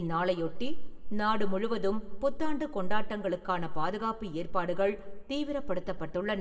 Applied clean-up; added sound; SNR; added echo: none; none; none; reverberation time 1.0 s.